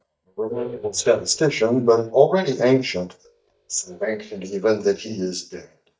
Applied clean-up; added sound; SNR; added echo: neural mask model DeepFilterNet 3.